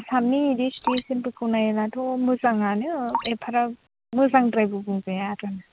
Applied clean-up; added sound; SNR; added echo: none; Drip; 13 dB; none.